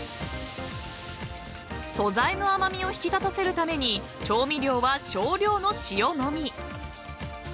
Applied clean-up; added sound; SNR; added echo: none; none; none; none.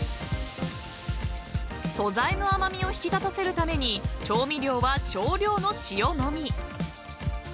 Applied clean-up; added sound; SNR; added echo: none; Drum / Drum kit; 4 dB; none.